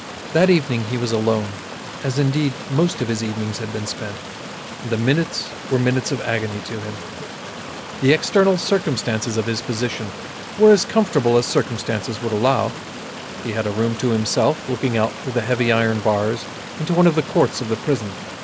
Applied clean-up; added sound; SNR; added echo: none; Stream; 12 dB; none.